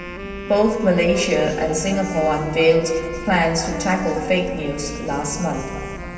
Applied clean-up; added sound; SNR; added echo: none; Wind instrument, woodwind instrument; 13 dB; reverberation time 2.4 s.